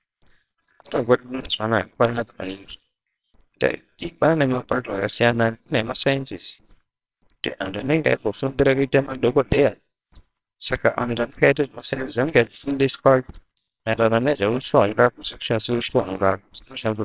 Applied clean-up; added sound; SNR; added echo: neural separator model SepFormer WHAMR!.